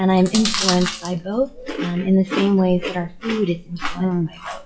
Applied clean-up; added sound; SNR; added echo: classical method WPE with log-MMSE.